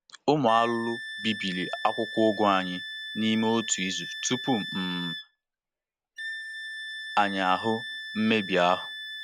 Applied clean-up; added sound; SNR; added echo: none; Wind instrument, woodwind instrument; 10 dB; none.